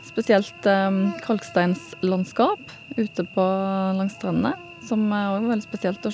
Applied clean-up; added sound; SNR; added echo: none; Cricket / Buzz; 19 dB; none.